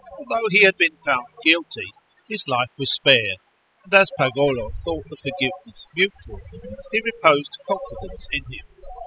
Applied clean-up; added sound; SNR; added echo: classical method spectral subtraction.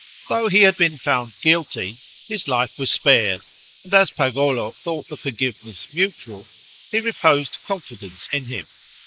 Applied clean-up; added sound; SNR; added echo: neural mask model Resemble Enhance denoiser.